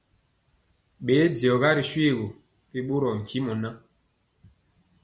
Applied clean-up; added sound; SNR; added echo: none; none; none; none.